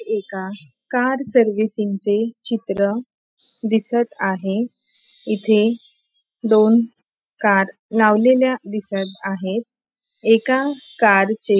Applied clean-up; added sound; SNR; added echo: classical method spectral subtraction.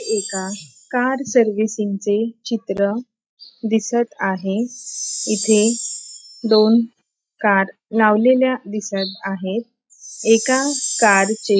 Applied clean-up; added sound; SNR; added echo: classical method log-MMSE.